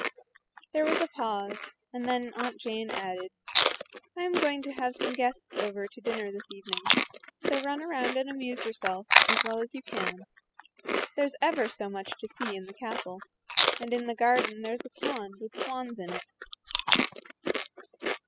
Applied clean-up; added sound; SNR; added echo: classical method spectral subtraction.